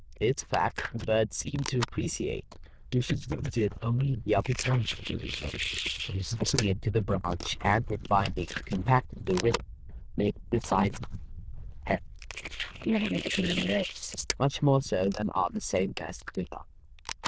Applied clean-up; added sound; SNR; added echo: neural diffusion model UNIVERSE++.